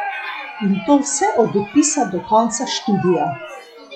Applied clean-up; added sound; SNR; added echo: classical method log-MMSE.